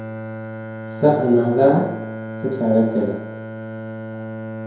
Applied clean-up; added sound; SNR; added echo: none; Bowed string instrument; 9 dB; reverberation time 0.9 s.